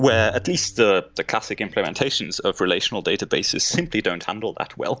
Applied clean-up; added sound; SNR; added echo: none; Bowed string instrument; 15 dB; none.